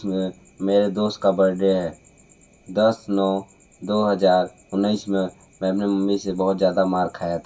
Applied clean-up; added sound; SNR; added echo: none; none; none; reverberation time 0.2 s.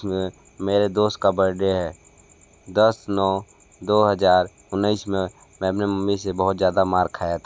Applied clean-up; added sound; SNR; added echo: none; none; none; none.